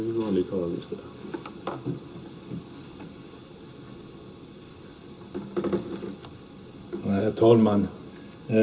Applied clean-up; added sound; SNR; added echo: none; none; none; reverberation time 0.2 s.